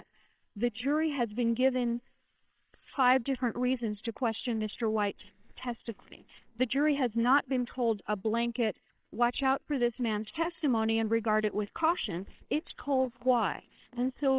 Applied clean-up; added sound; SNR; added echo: neural separator model SepFormer WHAMR!.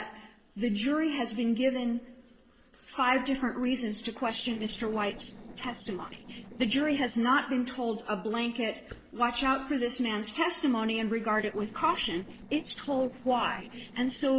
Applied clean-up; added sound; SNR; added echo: neural separator model SepFormer DNS4.